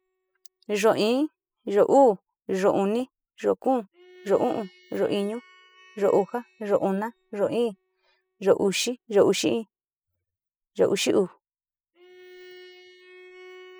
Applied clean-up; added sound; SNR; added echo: classical method spectral subtraction.